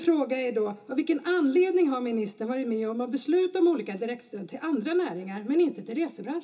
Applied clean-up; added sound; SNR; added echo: none; none; none; reverberation time 0.2 s.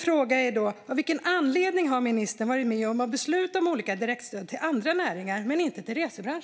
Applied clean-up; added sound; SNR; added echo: none; none; none; none.